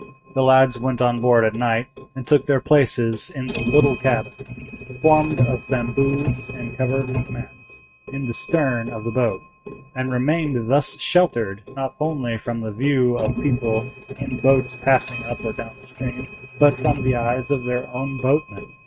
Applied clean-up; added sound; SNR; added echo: neural mask model RNNoise.